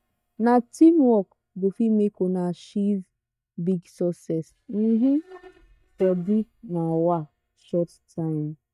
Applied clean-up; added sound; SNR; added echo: neural mask model DeepFilterNet 3.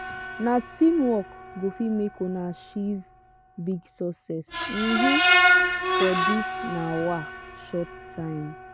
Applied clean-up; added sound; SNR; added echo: none; Screech; -3 dB; none.